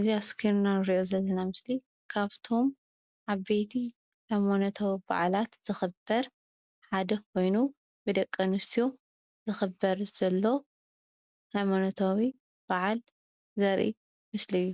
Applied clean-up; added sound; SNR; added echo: none; none; none; none.